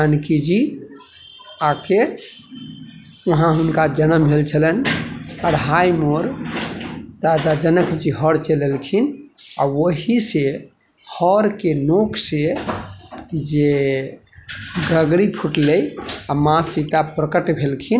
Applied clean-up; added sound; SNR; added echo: none; Gurgling; 19 dB; none.